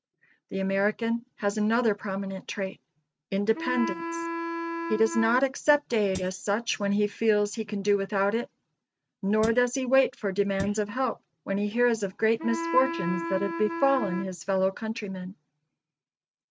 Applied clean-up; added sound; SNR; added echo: neural mask model RNNoise.